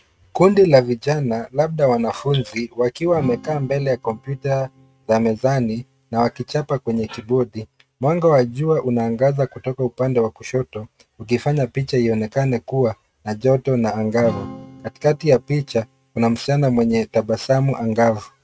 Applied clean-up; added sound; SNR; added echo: neural mask model RNNoise.